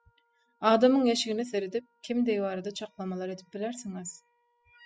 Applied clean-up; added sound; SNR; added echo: classical method spectral subtraction.